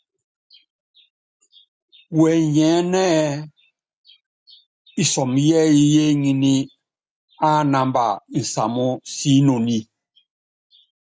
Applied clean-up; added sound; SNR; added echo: none; none; none; none.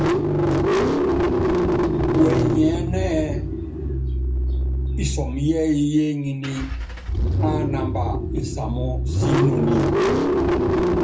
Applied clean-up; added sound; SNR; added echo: none; Engine starting / Car; -5 dB; reverberation time 0.3 s.